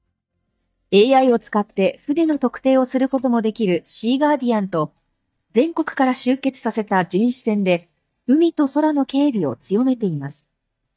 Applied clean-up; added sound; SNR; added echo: neural mask model DeepFilterNet 3.